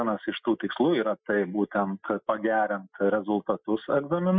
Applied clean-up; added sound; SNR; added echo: classical method Wiener filter.